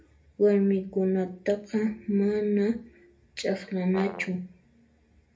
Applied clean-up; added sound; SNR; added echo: none; Brass instrument; 15 dB; reverberation time 0.3 s.